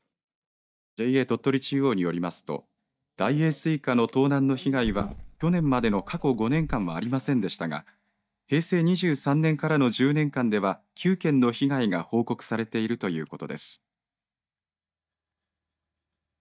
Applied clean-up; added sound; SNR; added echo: neural mask model DeepFilterNet 3.